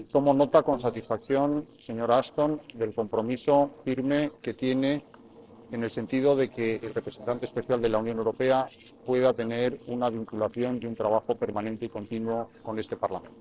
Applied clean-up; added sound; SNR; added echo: neural separator model SepFormer DNS4.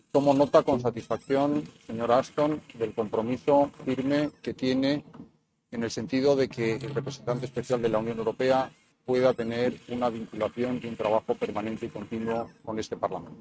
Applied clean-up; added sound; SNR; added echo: neural mask model RNNoise.